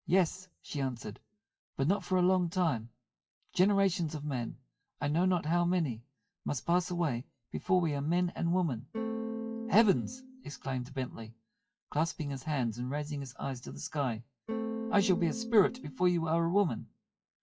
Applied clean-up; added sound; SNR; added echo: classical method WPE with log-MMSE.